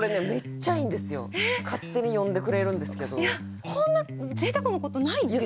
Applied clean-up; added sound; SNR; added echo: none; Electric guitar; 8 dB; none.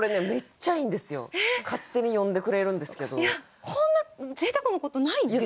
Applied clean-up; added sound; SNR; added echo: none; none; none; none.